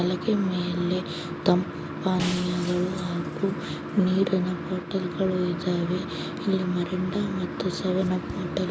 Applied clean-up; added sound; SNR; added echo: none; Shatter; 15 dB; none.